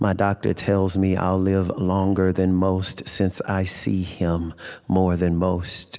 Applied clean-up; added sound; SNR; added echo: none; none; none; none.